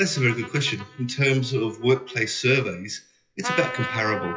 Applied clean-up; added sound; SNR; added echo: classical method WPE with log-MMSE.